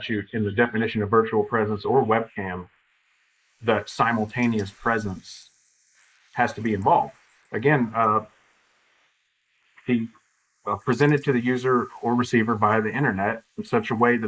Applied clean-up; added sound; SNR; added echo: neural mask model Resemble Enhance denoiser.